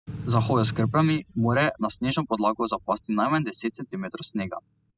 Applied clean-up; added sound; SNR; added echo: classical method spectral subtraction.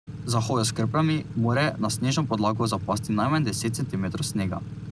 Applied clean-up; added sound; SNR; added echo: none; Engine / Truck / Car; 10 dB; none.